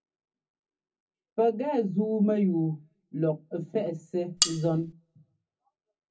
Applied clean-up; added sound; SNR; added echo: none; Cutlery, silverware; 0 dB; reverberation time 0.3 s.